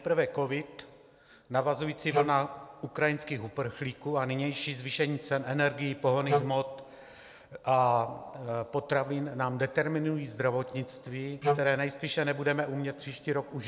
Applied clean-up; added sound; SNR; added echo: none; Wind instrument, woodwind instrument; 0 dB; none.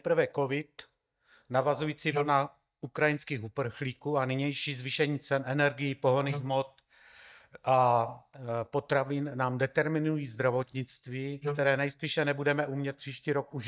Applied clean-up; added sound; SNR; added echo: neural mask model DeepFilterNet 3.